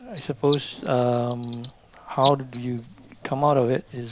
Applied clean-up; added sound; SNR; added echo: none; Bird; 4 dB; none.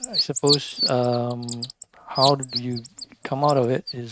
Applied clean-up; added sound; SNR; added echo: neural mask model RNNoise.